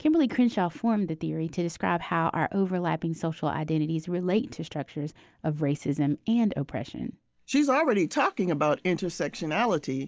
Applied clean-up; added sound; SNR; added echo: none; none; none; none.